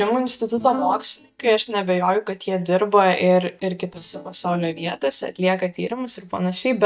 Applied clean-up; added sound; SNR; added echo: neural mask model DeepFilterNet 3.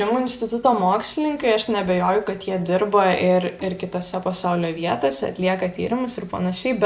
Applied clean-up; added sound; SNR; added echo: none; none; none; none.